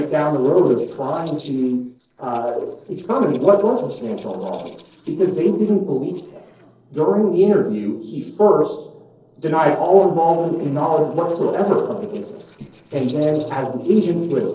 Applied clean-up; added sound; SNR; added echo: neural separator model SepFormer DNS4.